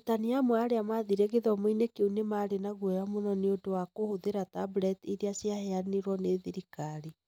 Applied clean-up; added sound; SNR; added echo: none; none; none; none.